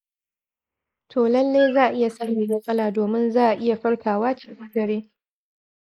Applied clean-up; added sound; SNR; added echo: neural mask model Resemble Enhance denoiser.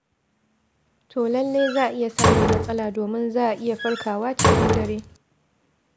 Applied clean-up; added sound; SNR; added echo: none; Slam; -2 dB; none.